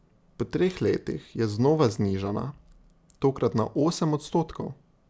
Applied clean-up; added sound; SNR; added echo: none; none; none; none.